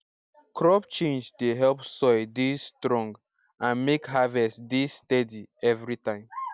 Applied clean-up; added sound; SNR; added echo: none; none; none; none.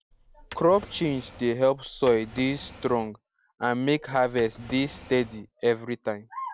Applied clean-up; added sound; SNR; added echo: none; Drawer open or close; 19 dB; none.